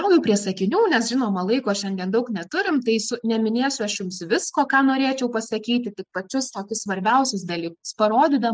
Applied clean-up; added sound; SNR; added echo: none; none; none; none.